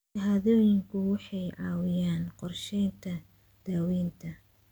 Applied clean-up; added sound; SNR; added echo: none; none; none; none.